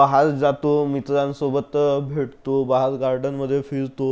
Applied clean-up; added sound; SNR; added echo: none; none; none; none.